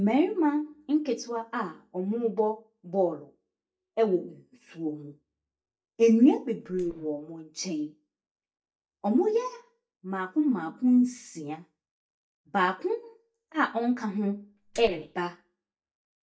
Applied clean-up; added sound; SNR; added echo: neural mask model DeepFilterNet 3.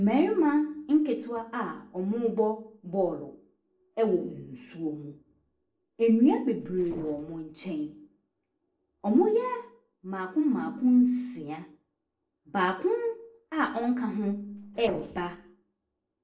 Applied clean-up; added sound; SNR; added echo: neural separator model SepFormer DNS4.